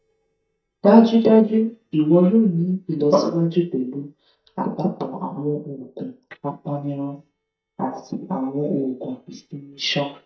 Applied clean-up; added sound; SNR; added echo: neural mask model DeepFilterNet 3.